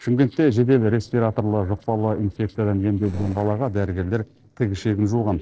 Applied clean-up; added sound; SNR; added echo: neural separator model SepFormer DNS4.